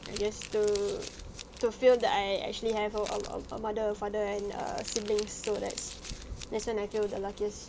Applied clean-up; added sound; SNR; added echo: none; Crumpling, crinkling; 15 dB; none.